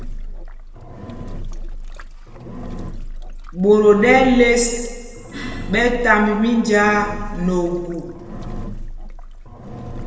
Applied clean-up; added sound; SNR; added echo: none; Engine; 10 dB; reverberation time 1.6 s.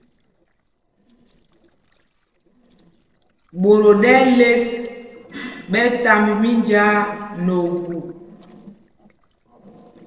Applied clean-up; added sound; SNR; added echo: neural separator model SepFormer DNS4.